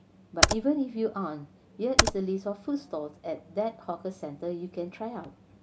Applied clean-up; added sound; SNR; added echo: none; Computer keyboard; -3 dB; none.